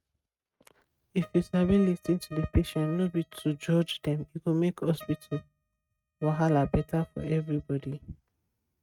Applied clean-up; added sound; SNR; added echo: neural mask model RNNoise.